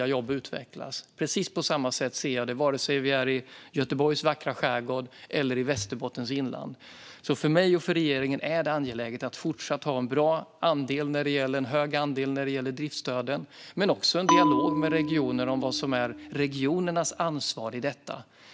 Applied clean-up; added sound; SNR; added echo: none; Bell; 1 dB; none.